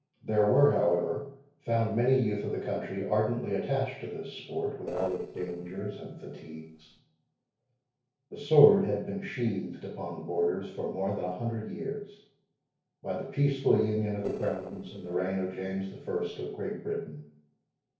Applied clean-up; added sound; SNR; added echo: neural separator model SepFormer DNS4.